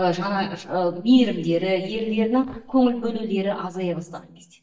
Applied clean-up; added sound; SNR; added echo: neural mask model DeepFilterNet 3.